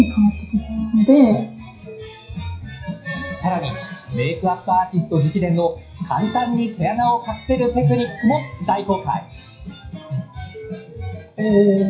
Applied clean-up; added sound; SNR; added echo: classical method WPE with log-MMSE.